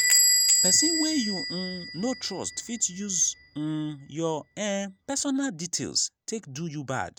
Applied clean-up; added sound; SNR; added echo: none; Door / Bell; -1 dB; none.